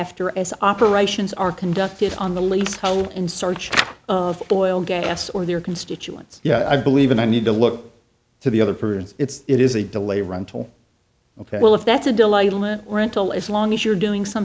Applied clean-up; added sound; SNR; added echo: none; none; none; none.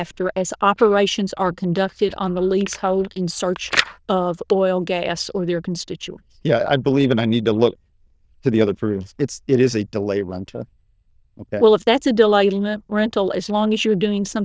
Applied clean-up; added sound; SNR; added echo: neural diffusion model UNIVERSE++.